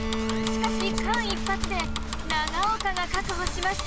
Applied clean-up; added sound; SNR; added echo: none; Bicycle + Bowed string instrument; 0 dB; none.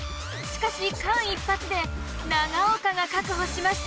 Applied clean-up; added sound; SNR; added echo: none; none; none; none.